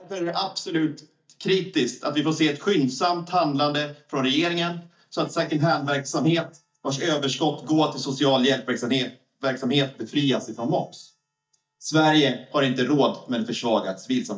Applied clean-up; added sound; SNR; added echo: neural mask model DeepFilterNet 3.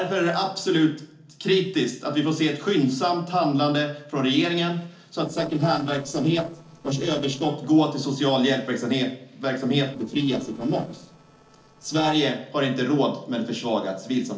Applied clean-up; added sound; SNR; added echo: neural separator model SepFormer DNS4.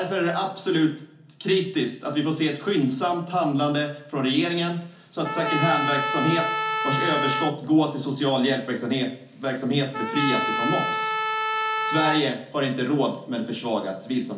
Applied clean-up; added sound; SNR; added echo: none; Trumpet; 3 dB; reverberation time 0.4 s.